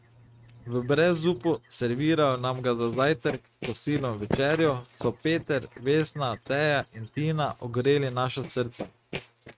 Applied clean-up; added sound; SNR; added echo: neural mask model RNNoise.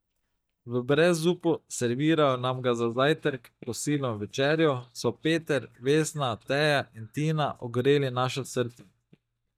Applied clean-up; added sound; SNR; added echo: neural mask model DeepFilterNet 3.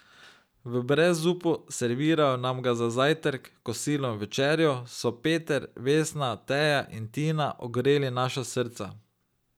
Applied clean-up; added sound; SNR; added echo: none; none; none; none.